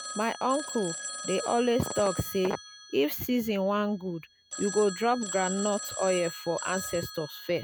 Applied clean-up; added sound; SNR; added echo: none; Telephone; 11 dB; none.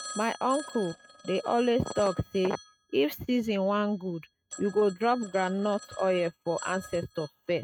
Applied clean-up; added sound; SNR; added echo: neural mask model RNNoise.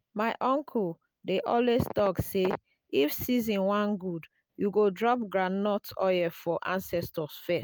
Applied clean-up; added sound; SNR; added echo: none; none; none; none.